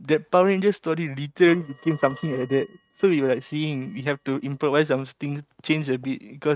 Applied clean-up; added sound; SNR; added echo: neural mask model RNNoise.